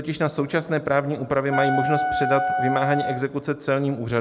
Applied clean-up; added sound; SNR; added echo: none; Wind instrument, woodwind instrument; 1 dB; none.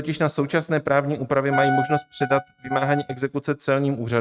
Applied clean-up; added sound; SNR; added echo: neural mask model RNNoise.